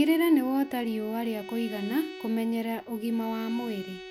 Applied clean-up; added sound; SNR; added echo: none; Bowed string instrument; 15 dB; none.